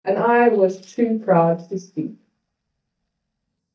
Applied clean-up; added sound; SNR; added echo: neural mask model DeepFilterNet 3.